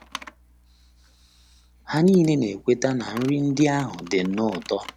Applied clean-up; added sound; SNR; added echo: none; Computer keyboard; 20 dB; none.